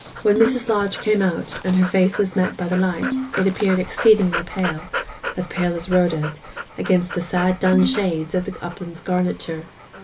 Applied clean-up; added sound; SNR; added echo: none; Ringtone + Dog; 10 dB; none.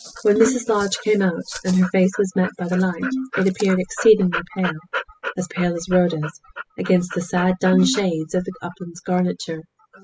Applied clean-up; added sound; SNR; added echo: classical method spectral subtraction.